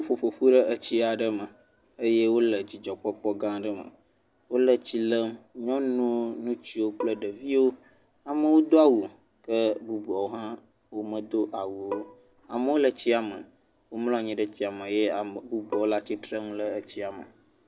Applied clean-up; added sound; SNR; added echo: none; Bowed string instrument; 15 dB; none.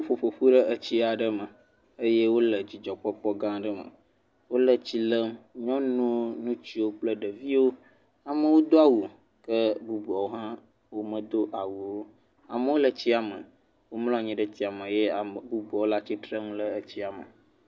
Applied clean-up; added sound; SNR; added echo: none; none; none; none.